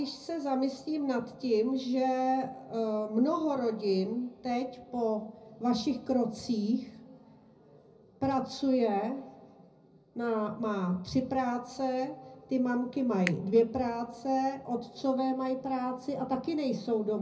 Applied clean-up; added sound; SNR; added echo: none; Finger snapping; 15 dB; reverberation time 0.4 s.